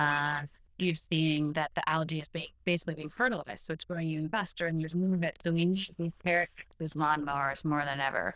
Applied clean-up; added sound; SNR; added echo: neural diffusion model UNIVERSE++.